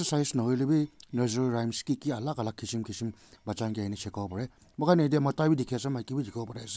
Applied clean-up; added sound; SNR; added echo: none; none; none; none.